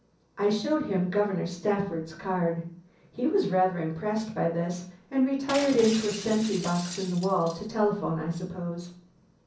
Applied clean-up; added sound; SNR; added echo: none; Shatter; 12 dB; reverberation time 0.6 s.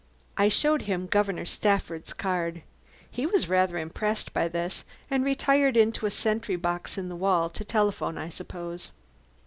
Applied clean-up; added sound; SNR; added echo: none; none; none; none.